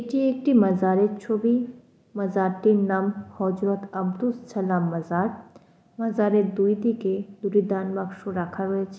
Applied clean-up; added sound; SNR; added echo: none; none; none; none.